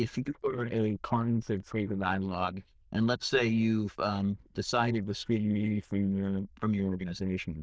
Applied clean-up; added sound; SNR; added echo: neural diffusion model UNIVERSE++.